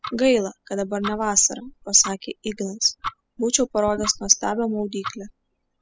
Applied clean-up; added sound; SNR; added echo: classical method spectral subtraction.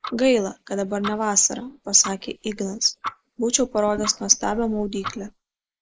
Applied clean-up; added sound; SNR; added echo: neural mask model Resemble Enhance denoiser.